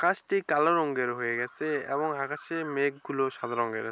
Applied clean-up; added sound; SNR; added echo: none; none; none; none.